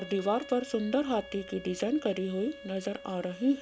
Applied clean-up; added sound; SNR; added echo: none; Wind instrument, woodwind instrument; 16 dB; none.